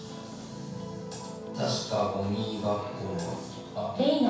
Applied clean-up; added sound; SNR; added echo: none; Electric guitar; 19 dB; reverberation time 0.7 s.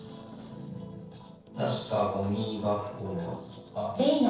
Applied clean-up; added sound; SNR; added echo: neural separator model SepFormer DNS4.